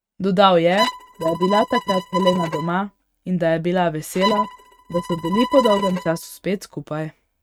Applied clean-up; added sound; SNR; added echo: neural mask model RNNoise.